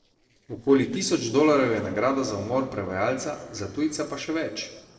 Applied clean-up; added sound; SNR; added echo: neural separator model SepFormer DNS4.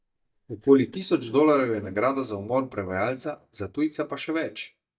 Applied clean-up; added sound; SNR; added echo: neural mask model DeepFilterNet 3.